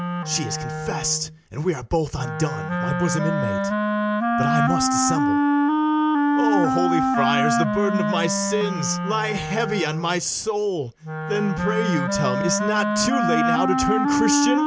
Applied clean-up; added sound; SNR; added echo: none; Wind instrument, woodwind instrument; -3 dB; none.